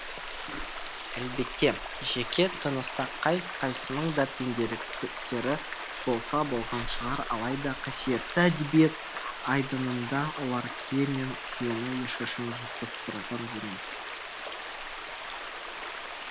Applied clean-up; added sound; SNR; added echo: none; Stream; 7 dB; none.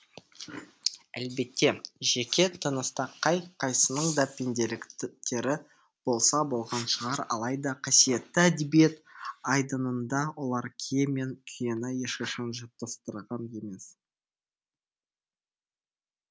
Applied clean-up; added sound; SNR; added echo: none; none; none; none.